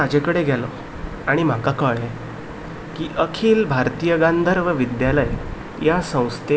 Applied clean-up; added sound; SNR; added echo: none; none; none; none.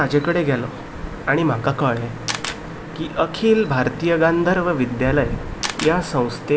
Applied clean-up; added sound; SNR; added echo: none; Camera; 15 dB; none.